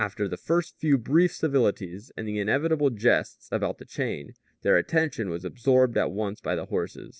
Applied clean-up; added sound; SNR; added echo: none; none; none; none.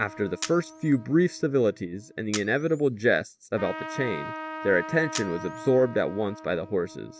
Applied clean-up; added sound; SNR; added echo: none; Camera + Trumpet; 13 dB; none.